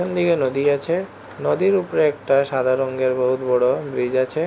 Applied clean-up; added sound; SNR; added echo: none; none; none; none.